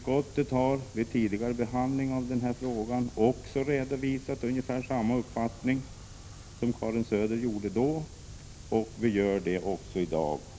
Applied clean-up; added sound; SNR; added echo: none; none; none; none.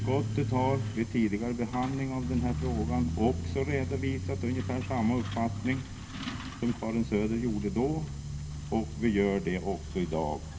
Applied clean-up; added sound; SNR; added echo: none; Truck; 5 dB; reverberation time 0.3 s.